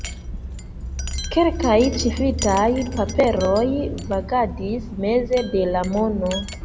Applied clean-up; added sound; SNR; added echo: none; Wind chime; 8 dB; none.